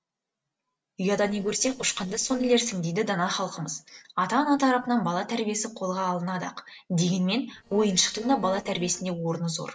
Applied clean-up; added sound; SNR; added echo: neural separator model SepFormer DNS4.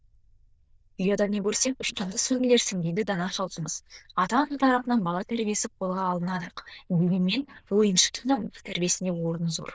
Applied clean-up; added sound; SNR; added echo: neural diffusion model UNIVERSE++.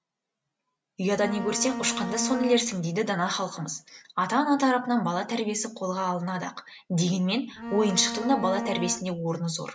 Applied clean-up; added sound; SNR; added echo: none; Bowed string instrument; 6 dB; none.